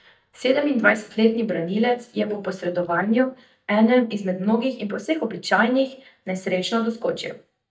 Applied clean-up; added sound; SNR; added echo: neural mask model DeepFilterNet 3.